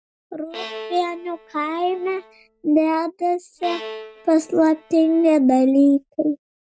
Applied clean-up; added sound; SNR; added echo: none; Bowed string instrument; 18 dB; none.